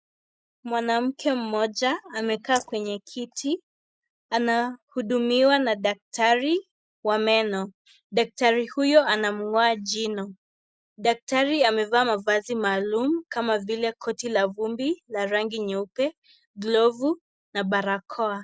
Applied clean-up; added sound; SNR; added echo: neural mask model DeepFilterNet 3.